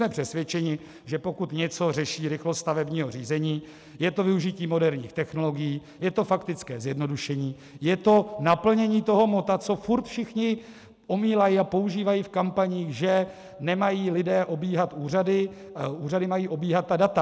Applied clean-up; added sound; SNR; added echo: none; none; none; none.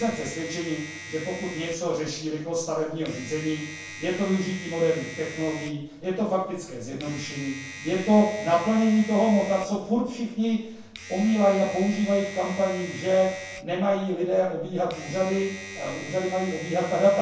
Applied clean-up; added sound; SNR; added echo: none; Domestic sounds, home sounds; 15 dB; reverberation time 0.6 s.